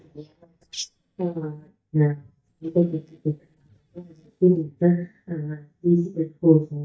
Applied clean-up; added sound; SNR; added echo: neural mask model DeepFilterNet 3.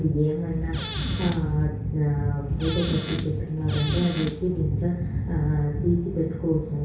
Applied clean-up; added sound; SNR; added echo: none; Squeak / Cupboard open or close; 8 dB; reverberation time 0.6 s.